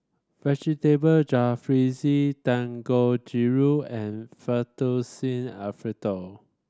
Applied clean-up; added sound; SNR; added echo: none; none; none; none.